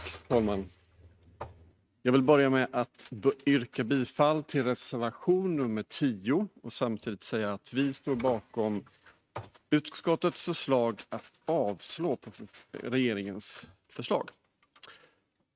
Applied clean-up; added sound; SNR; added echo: neural mask model RNNoise.